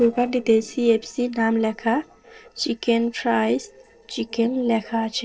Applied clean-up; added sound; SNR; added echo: neural separator model SepFormer DNS4.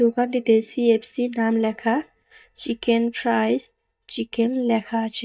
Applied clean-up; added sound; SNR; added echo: neural mask model DeepFilterNet 3.